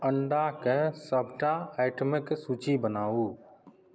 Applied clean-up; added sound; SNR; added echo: none; none; none; none.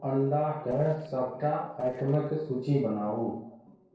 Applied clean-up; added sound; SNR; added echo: neural separator model SepFormer DNS4.